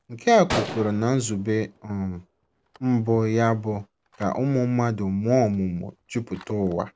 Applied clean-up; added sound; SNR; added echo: none; Gunshot, gunfire; 15 dB; none.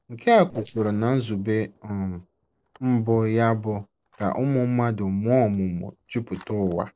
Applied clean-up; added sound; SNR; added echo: neural separator model SepFormer DNS4.